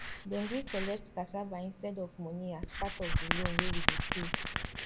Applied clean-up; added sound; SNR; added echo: none; Writing; -3 dB; none.